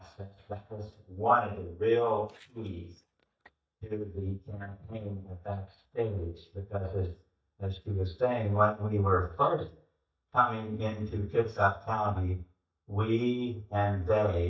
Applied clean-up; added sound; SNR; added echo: neural mask model DeepFilterNet 3.